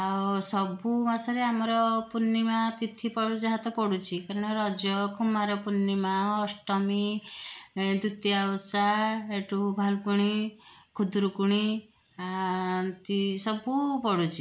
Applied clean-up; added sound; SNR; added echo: none; none; none; none.